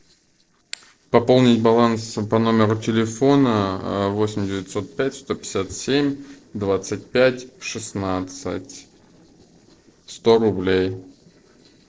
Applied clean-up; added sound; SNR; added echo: neural separator model SepFormer DNS4.